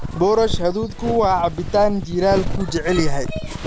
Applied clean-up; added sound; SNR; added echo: none; Walk, footsteps; 4 dB; none.